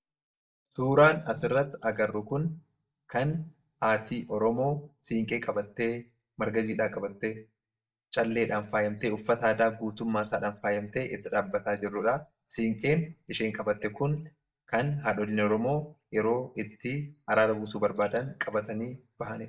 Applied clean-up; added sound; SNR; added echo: neural mask model DeepFilterNet 3.